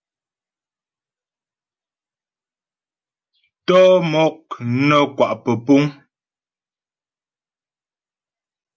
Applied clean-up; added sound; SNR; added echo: none; none; none; none.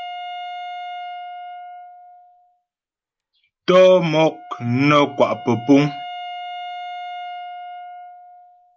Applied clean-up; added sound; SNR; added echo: none; Wind instrument, woodwind instrument; 13 dB; none.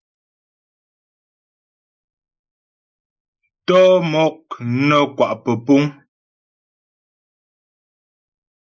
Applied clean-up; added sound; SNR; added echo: neural mask model Resemble Enhance denoiser.